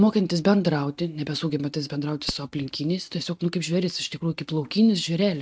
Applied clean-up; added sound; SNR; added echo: neural mask model RNNoise.